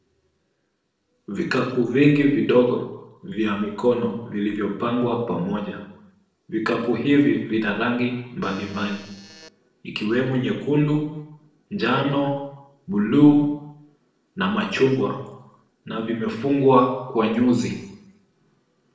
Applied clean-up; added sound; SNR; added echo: neural separator model SepFormer DNS4.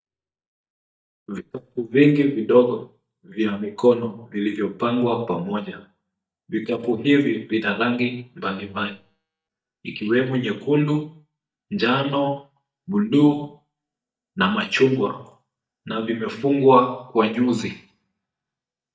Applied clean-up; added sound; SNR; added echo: neural mask model DeepFilterNet 3.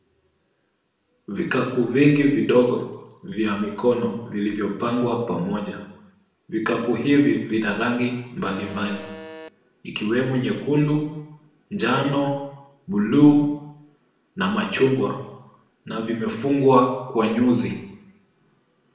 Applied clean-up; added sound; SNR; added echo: none; Alarm; 16 dB; reverberation time 0.8 s.